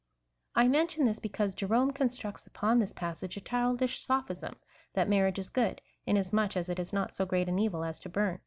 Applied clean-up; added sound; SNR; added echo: none; none; none; none.